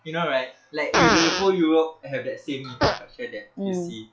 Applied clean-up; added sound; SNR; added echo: classical method log-MMSE.